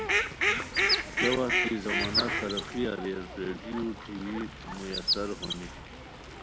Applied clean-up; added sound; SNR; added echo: none; Chirp, tweet + Fowl; -4 dB; none.